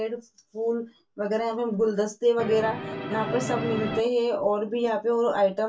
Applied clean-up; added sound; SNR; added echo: none; Musical instrument; 5 dB; reverberation time 0.2 s.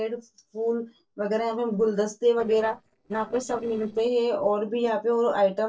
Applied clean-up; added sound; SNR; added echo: neural separator model SepFormer DNS4.